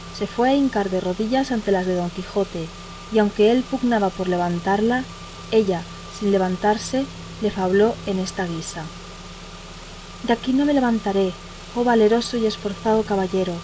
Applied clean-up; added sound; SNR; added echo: none; Engine / Car; 15 dB; none.